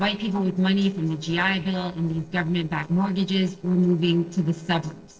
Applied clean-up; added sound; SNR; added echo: neural separator model SepFormer DNS4.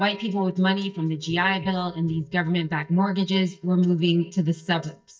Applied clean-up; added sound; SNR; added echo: neural mask model DeepFilterNet 3.